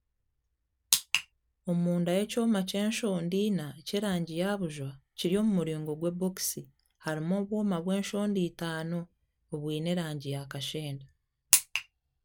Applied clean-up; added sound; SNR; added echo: none; none; none; none.